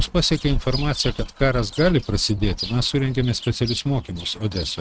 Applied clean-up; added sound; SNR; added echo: neural mask model RNNoise.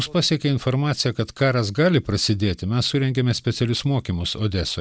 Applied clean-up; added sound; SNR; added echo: none; none; none; none.